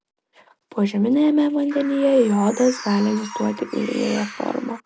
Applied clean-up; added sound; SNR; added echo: none; Bird; 15 dB; none.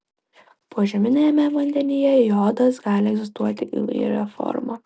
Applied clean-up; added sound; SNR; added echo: none; none; none; none.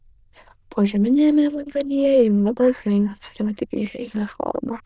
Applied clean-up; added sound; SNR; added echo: neural diffusion model UNIVERSE++.